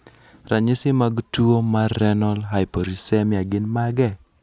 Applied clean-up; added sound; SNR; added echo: none; none; none; none.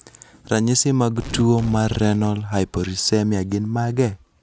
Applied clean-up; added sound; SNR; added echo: none; Tearing; 17 dB; none.